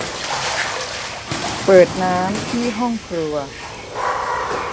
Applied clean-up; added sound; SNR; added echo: none; Water / Splash, splatter; 4 dB; none.